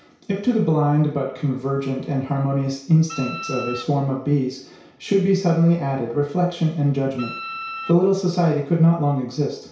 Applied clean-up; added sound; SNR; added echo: none; Wind instrument, woodwind instrument; 13 dB; reverberation time 0.6 s.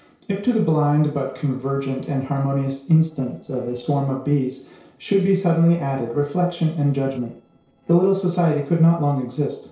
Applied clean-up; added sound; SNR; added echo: neural separator model SepFormer DNS4.